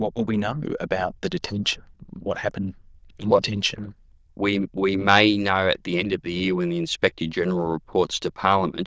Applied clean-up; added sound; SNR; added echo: neural diffusion model UNIVERSE++.